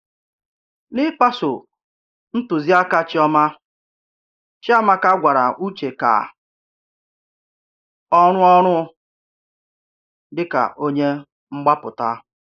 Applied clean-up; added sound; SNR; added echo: neural mask model Resemble Enhance denoiser.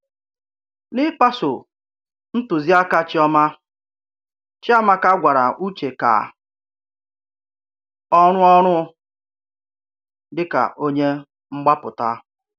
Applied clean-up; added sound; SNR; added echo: none; none; none; none.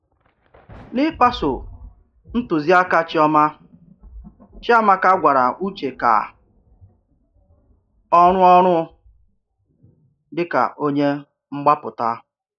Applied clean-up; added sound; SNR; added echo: classical method log-MMSE.